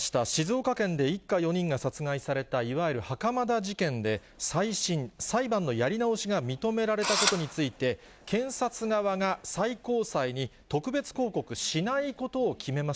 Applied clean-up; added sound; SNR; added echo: none; Engine / Drill; 0 dB; none.